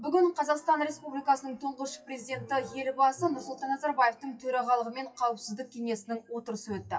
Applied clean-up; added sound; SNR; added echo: classical method WPE with log-MMSE.